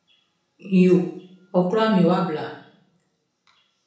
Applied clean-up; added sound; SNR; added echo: none; none; none; reverberation time 0.7 s.